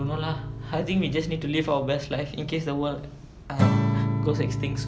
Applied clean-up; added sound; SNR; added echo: none; Acoustic guitar / Strum; 1 dB; none.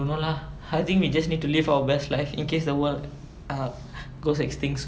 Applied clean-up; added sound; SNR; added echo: none; none; none; none.